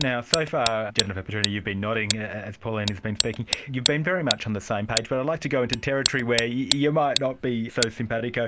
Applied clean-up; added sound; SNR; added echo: none; Tick; 5 dB; none.